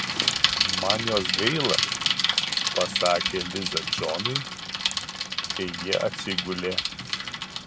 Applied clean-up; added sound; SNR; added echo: none; Bicycle; -3 dB; none.